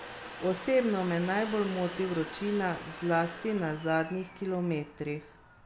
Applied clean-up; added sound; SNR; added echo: none; Domestic sounds, home sounds; 13 dB; none.